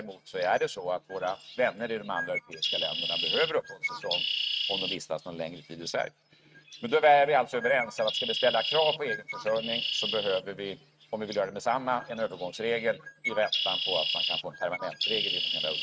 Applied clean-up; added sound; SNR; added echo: neural mask model RNNoise.